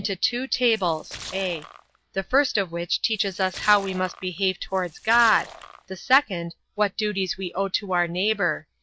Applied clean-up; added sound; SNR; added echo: none; Splash, splatter; 16 dB; none.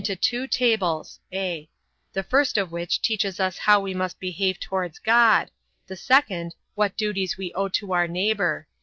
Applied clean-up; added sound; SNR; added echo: none; none; none; none.